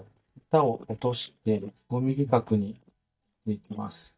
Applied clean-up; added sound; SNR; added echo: neural mask model DeepFilterNet 3.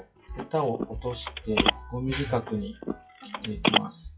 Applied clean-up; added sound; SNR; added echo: classical method WPE with log-MMSE.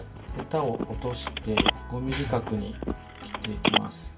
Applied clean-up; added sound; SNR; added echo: none; Telephone; 0 dB; reverberation time 0.2 s.